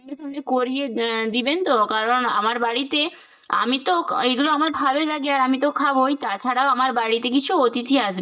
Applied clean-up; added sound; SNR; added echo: neural mask model DeepFilterNet 3.